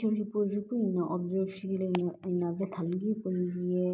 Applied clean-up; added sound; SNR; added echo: none; none; none; none.